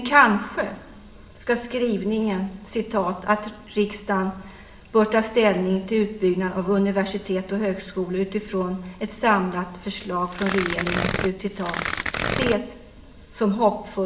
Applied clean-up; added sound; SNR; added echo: none; Tearing; 4 dB; reverberation time 1.4 s.